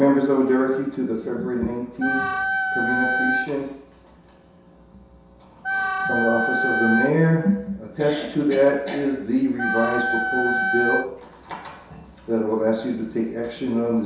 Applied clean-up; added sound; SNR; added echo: none; Wind instrument, woodwind instrument; 0 dB; reverberation time 0.7 s.